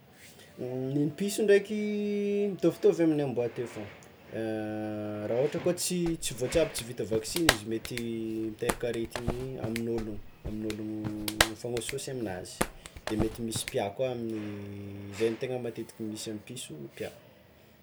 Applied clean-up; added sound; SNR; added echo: none; Clapping; 4 dB; none.